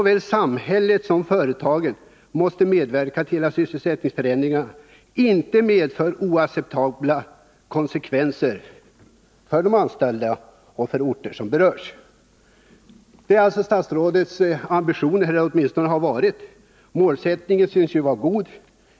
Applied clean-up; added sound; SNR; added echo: none; none; none; none.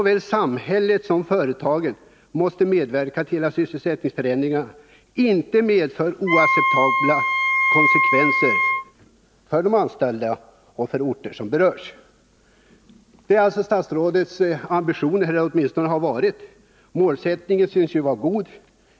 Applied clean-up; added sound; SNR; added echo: none; Wind instrument, woodwind instrument; -2 dB; none.